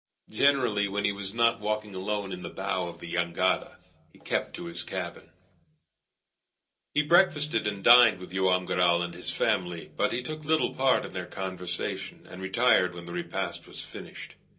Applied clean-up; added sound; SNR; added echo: none; none; none; reverberation time 0.2 s.